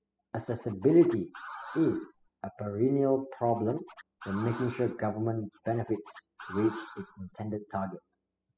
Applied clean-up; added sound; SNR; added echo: classical method spectral subtraction.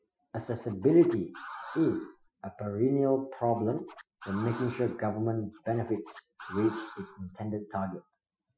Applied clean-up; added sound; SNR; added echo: classical method Wiener filter.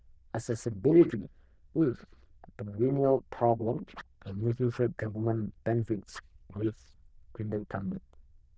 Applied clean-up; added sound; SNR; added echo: neural diffusion model UNIVERSE++.